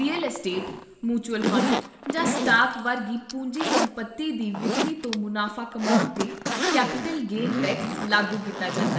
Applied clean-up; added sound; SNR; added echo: none; Zipper (clothing); 1 dB; reverberation time 1.0 s.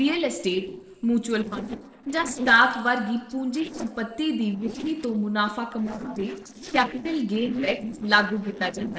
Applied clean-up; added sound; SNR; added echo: neural separator model SepFormer DNS4.